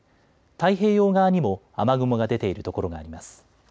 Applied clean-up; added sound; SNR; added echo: none; none; none; none.